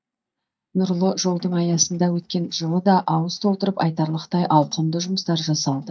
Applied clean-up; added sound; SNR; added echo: neural mask model DeepFilterNet 3.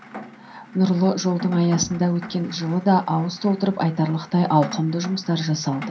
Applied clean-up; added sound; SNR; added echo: none; Rain; 16 dB; reverberation time 0.3 s.